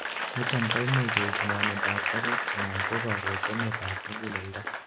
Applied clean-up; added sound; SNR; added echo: none; Applause / Crowd; -3 dB; none.